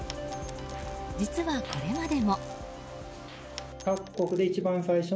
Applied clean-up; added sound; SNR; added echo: none; Coin (dropping) + Bowed string instrument; 18 dB; none.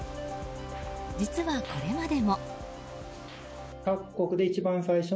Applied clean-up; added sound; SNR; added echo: none; none; none; none.